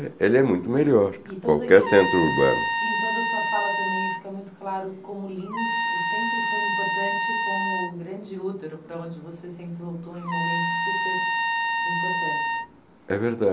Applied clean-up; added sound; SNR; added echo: none; Trumpet; 1 dB; none.